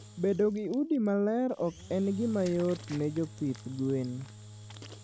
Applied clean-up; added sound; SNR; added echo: none; Engine / Drill; 17 dB; none.